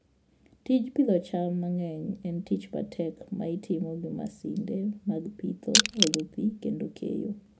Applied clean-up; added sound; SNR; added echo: none; Crushing; -5 dB; none.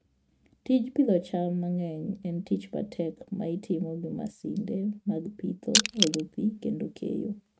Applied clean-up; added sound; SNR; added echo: neural mask model RNNoise.